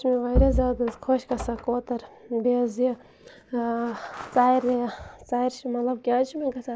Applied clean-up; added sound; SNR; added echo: none; none; none; none.